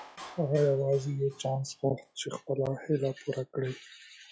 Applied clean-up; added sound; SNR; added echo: classical method log-MMSE.